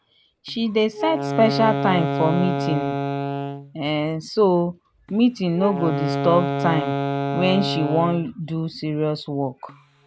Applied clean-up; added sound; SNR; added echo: none; Wind instrument, woodwind instrument; 4 dB; none.